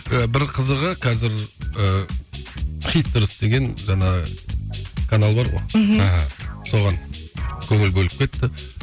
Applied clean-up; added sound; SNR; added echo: none; none; none; none.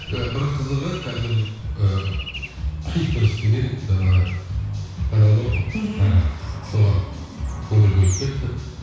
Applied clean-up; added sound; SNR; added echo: none; Traffic noise, roadway noise / Bird; 18 dB; reverberation time 1.1 s.